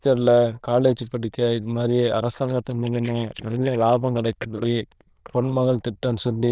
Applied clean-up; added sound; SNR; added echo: neural diffusion model UNIVERSE++.